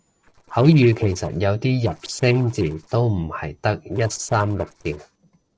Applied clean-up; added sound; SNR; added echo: neural separator model SepFormer DNS4.